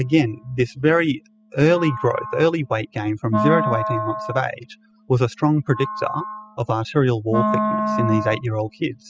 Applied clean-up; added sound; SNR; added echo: classical method spectral subtraction.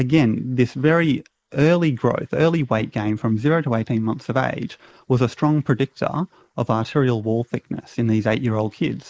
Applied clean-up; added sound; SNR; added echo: neural mask model Resemble Enhance denoiser.